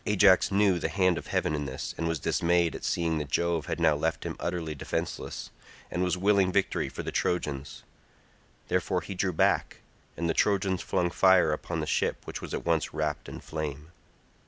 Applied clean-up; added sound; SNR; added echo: none; none; none; none.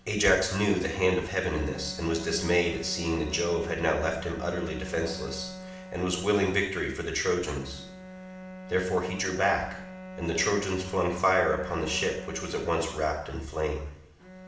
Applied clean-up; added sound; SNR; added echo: none; Bowed string instrument; 14 dB; reverberation time 0.7 s.